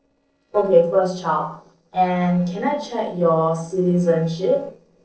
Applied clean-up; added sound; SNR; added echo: neural separator model SepFormer DNS4.